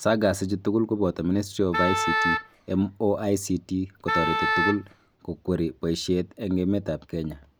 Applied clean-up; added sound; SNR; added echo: none; Wind instrument, woodwind instrument; 0 dB; none.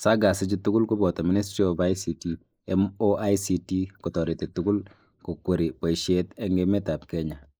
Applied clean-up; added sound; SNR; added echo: neural mask model Resemble Enhance denoiser.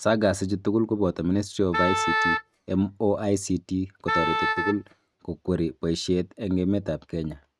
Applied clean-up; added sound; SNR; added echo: neural mask model RNNoise.